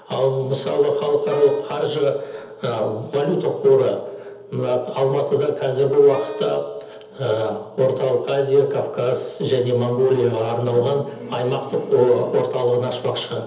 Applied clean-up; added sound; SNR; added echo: none; Wind instrument, woodwind instrument; 19 dB; reverberation time 0.7 s.